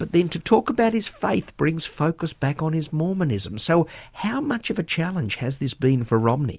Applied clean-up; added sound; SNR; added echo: none; none; none; none.